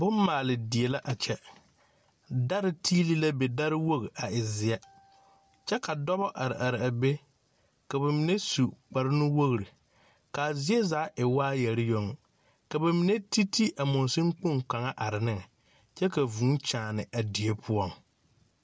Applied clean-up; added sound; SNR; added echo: none; none; none; none.